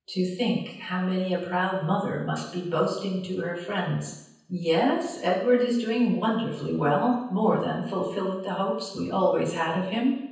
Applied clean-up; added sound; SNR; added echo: none; none; none; reverberation time 0.9 s.